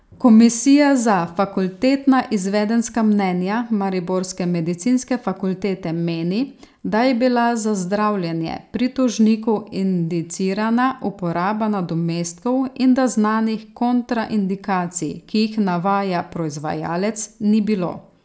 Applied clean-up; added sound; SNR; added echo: none; none; none; none.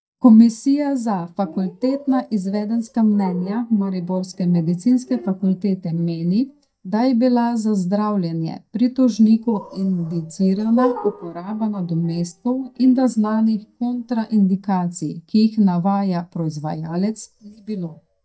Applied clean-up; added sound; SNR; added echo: neural mask model DeepFilterNet 3.